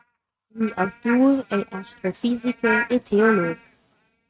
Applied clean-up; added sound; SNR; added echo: neural mask model RNNoise.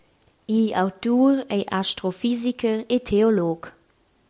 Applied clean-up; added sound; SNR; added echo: none; none; none; none.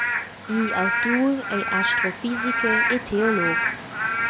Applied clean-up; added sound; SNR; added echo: none; Rain / Frog; -2 dB; none.